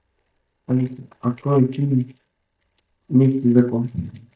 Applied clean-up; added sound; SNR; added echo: neural mask model DeepFilterNet 3.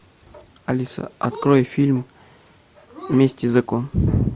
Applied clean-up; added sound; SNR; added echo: none; none; none; none.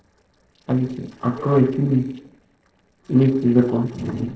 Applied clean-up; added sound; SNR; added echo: neural separator model SepFormer DNS4.